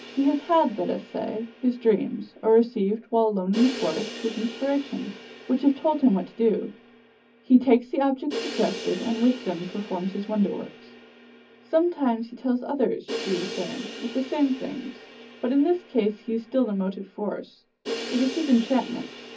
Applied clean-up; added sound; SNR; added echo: none; Crash cymbal; 14 dB; reverberation time 0.3 s.